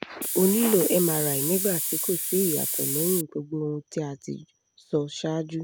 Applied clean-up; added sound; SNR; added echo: none; Hiss; 1 dB; none.